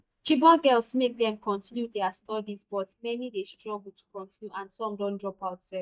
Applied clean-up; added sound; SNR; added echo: neural mask model DeepFilterNet 3.